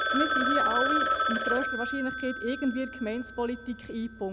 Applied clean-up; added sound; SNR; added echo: none; Telephone; -2 dB; none.